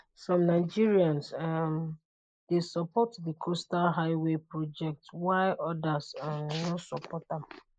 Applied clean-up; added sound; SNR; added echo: neural mask model Resemble Enhance denoiser.